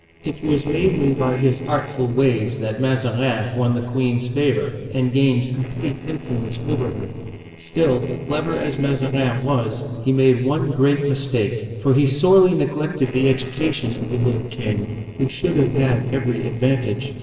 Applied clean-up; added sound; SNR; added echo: neural separator model SepFormer DNS4.